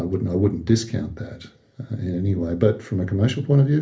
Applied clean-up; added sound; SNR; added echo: none; none; none; reverberation time 0.3 s.